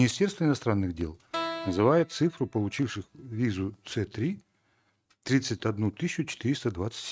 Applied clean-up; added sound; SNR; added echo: neural mask model RNNoise.